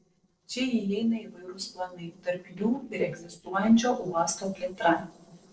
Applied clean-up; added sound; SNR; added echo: neural separator model SepFormer DNS4.